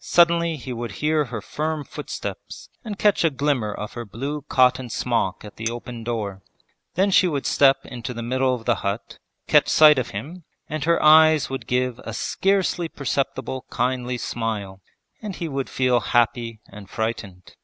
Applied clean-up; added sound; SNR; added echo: none; Chink, clink; 19 dB; none.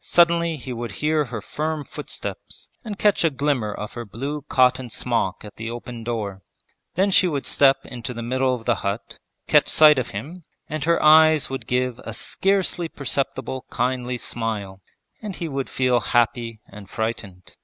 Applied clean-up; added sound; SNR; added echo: none; none; none; none.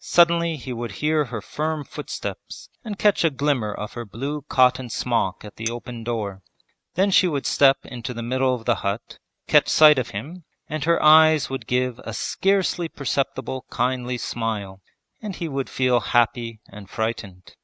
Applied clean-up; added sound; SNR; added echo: neural mask model RNNoise.